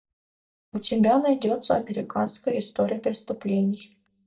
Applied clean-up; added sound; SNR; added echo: neural mask model DeepFilterNet 3.